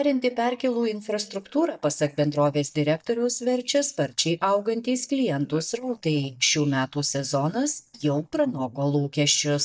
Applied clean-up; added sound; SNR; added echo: neural mask model DeepFilterNet 3.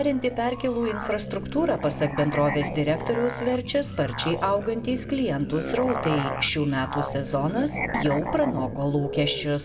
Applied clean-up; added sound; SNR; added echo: none; Musical instrument; 7 dB; reverberation time 0.6 s.